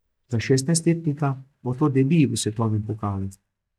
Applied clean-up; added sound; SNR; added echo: neural mask model DeepFilterNet 3.